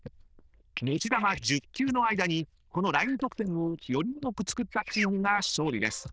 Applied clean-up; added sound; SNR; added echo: neural diffusion model UNIVERSE++.